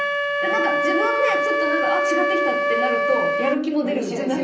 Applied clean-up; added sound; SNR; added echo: none; Wind instrument, woodwind instrument; -3 dB; reverberation time 0.6 s.